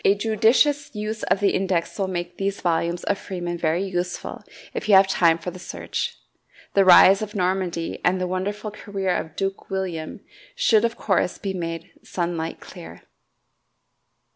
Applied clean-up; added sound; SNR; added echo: none; none; none; none.